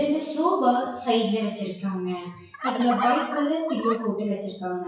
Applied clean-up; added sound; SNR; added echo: classical method WPE with log-MMSE.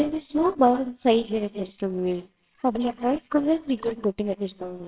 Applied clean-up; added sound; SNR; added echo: neural separator model SepFormer WHAMR!.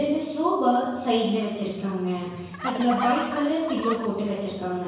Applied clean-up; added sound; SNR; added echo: none; Fowl; 8 dB; reverberation time 1.0 s.